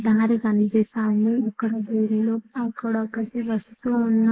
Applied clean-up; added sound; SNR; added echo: neural mask model Resemble Enhance denoiser.